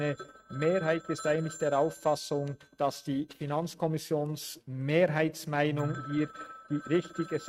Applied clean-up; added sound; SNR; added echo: neural mask model RNNoise.